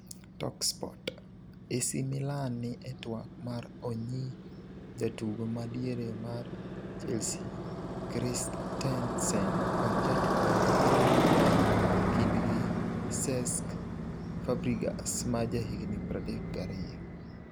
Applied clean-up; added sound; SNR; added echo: none; Motorcycle; -4 dB; none.